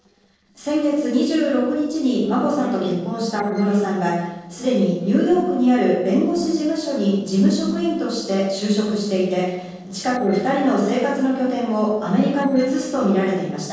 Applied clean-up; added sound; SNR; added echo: neural separator model SepFormer DNS4.